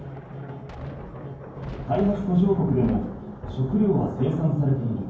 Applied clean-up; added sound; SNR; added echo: none; Thunder; 12 dB; reverberation time 0.9 s.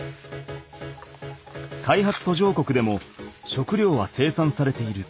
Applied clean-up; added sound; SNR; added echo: none; none; none; none.